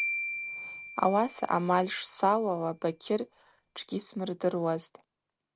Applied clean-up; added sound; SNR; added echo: none; Marimba, xylophone; 11 dB; none.